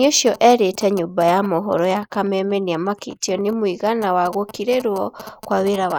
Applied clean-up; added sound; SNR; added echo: neural mask model Resemble Enhance denoiser.